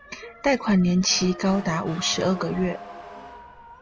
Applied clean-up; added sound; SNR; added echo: none; Motor vehicle (road) / Siren; 16 dB; none.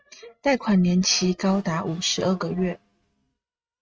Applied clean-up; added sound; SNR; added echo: neural mask model RNNoise.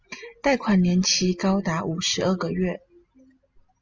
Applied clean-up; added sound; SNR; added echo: none; none; none; none.